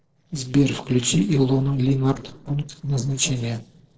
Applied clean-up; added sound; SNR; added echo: neural separator model SepFormer DNS4.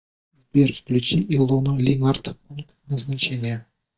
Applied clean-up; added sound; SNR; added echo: neural mask model DeepFilterNet 3.